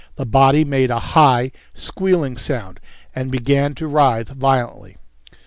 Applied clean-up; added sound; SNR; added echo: none; none; none; none.